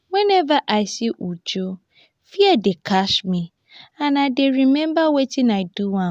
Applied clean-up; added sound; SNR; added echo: none; none; none; none.